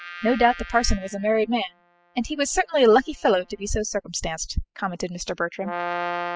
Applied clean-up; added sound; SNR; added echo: classical method spectral subtraction.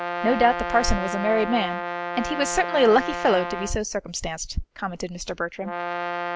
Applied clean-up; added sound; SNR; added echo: none; Brass instrument; 6 dB; none.